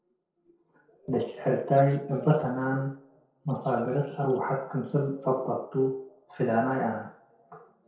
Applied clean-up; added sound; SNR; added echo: neural separator model SepFormer DNS4.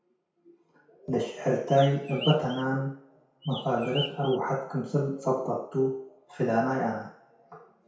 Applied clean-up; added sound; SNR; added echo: none; Bird; 11 dB; reverberation time 0.6 s.